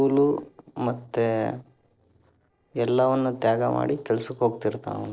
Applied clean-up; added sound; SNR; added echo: neural separator model SepFormer DNS4.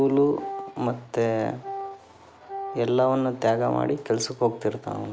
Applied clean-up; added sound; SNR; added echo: none; Wind instrument, woodwind instrument; 12 dB; none.